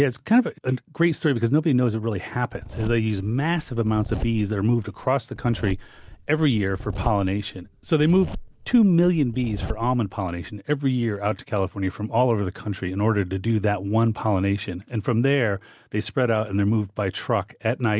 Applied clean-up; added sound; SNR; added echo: none; Zipper (clothing); 12 dB; none.